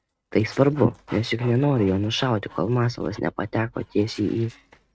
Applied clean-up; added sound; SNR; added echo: neural mask model RNNoise.